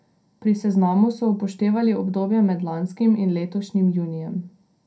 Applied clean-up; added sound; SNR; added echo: none; none; none; reverberation time 0.2 s.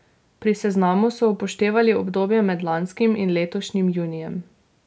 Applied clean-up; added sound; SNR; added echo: none; none; none; none.